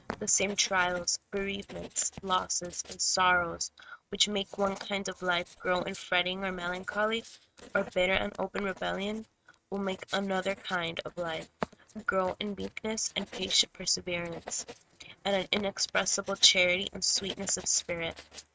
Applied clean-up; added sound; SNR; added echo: neural mask model RNNoise.